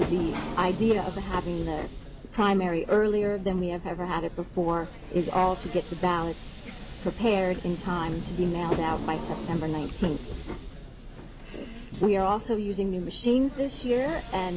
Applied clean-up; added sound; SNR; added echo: none; Subway, metro, underground; 9 dB; none.